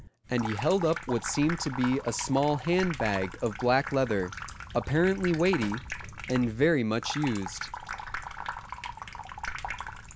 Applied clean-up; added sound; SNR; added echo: none; Sink (filling or washing) / Water tap, faucet; 10 dB; none.